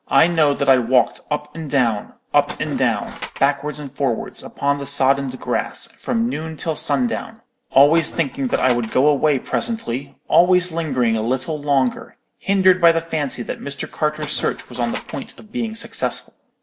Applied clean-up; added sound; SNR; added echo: none; Tools; 14 dB; none.